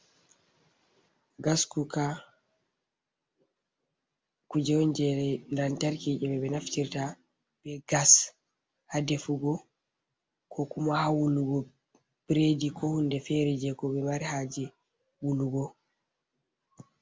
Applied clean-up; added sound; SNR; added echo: none; none; none; none.